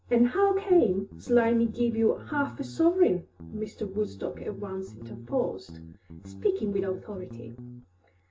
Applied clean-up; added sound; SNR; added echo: none; Guitar; 15 dB; reverberation time 0.2 s.